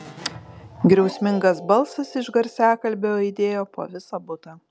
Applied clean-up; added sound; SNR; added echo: none; Keyboard (musical); 19 dB; none.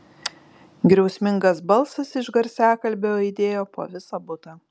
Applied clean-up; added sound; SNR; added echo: none; none; none; none.